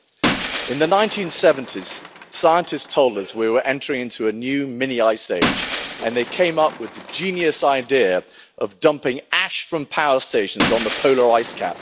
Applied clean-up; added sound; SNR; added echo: none; Shatter; 9 dB; none.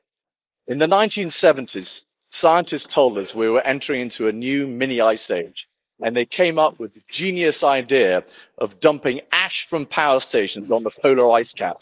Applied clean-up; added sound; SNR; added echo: neural mask model Resemble Enhance denoiser.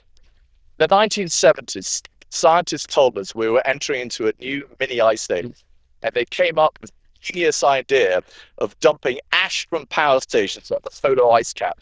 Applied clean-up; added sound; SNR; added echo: neural diffusion model UNIVERSE++.